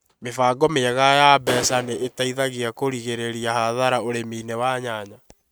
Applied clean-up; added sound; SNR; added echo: neural mask model RNNoise.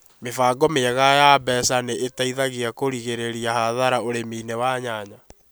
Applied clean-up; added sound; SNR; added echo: none; none; none; none.